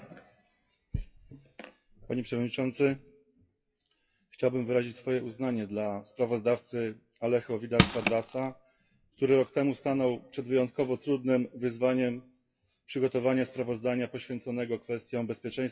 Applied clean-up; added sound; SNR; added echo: classical method WPE with log-MMSE.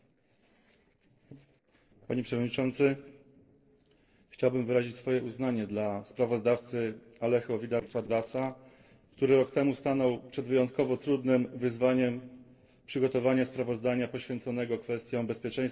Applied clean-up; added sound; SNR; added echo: neural separator model SepFormer DNS4.